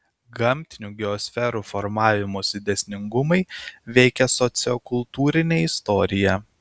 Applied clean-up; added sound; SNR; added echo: none; none; none; none.